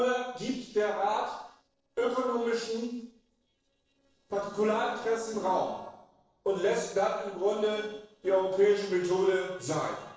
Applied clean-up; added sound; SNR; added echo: neural separator model SepFormer DNS4.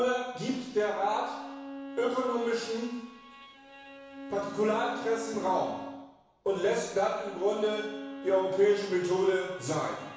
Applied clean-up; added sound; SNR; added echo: none; Bowed string instrument; 14 dB; reverberation time 1.1 s.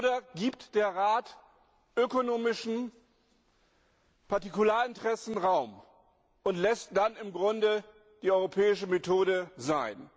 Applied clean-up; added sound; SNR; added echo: none; none; none; none.